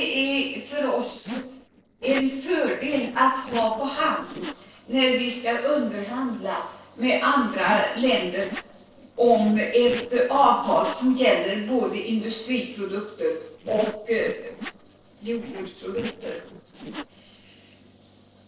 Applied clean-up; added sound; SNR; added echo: neural separator model SepFormer DNS4.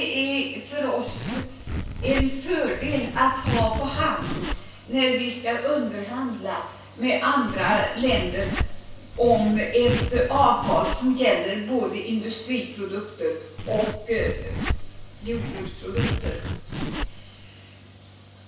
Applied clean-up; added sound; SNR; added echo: none; Zipper (clothing); 4 dB; reverberation time 0.7 s.